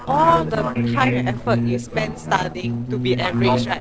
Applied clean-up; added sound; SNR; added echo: neural separator model SepFormer DNS4.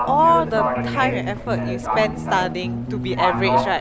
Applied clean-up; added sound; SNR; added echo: none; Bass guitar + Livestock, farm animals, working animals; 2 dB; none.